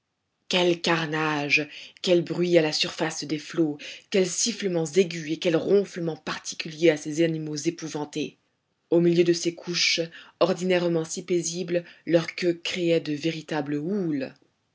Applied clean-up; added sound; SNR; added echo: none; none; none; none.